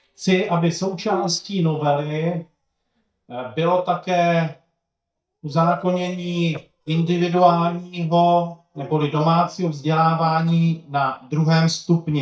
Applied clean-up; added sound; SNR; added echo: neural mask model DeepFilterNet 3.